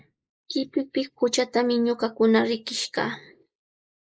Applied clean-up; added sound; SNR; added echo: neural mask model Resemble Enhance denoiser.